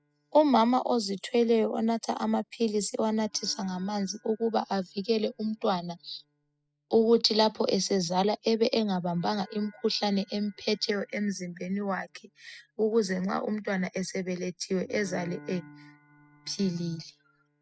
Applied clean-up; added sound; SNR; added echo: classical method spectral subtraction.